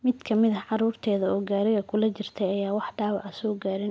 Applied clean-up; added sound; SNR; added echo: none; none; none; none.